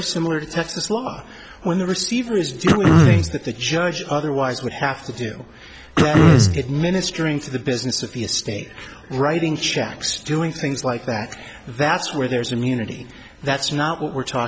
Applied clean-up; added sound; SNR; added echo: none; Cough; -5 dB; none.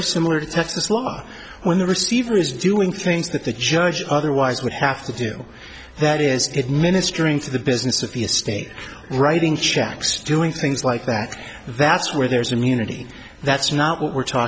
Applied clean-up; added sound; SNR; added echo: none; none; none; none.